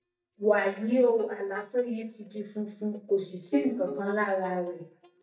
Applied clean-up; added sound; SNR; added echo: neural mask model DeepFilterNet 3.